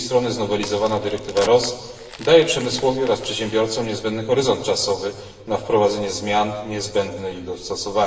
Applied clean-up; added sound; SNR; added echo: none; Crack; 17 dB; reverberation time 1.4 s.